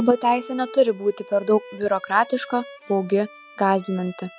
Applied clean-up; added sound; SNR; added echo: none; Bowed string instrument; 20 dB; none.